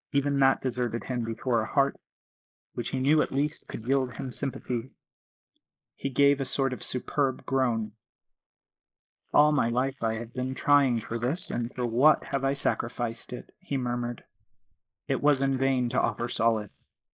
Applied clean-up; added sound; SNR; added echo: neural mask model Resemble Enhance denoiser.